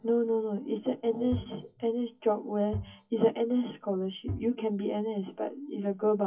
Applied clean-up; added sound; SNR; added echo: classical method WPE with log-MMSE.